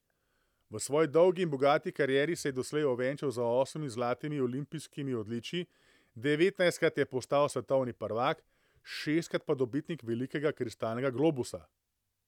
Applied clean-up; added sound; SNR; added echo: none; none; none; none.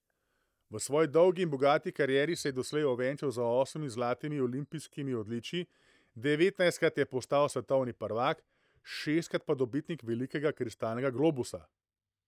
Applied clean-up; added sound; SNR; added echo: neural mask model DeepFilterNet 3.